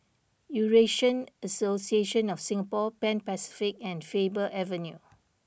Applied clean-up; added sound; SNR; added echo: none; none; none; none.